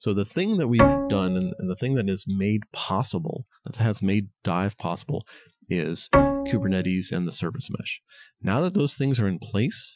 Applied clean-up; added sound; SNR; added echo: classical method Wiener filter.